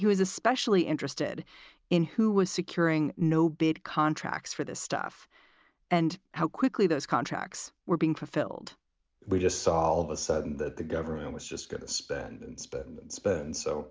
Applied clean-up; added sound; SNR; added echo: none; none; none; none.